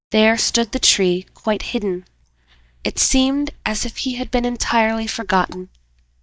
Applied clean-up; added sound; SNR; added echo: neural mask model DeepFilterNet 3.